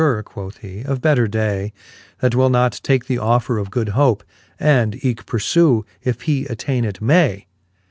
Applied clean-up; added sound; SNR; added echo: none; none; none; none.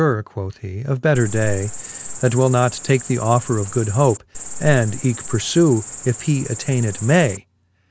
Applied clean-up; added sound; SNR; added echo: none; Cricket; 10 dB; none.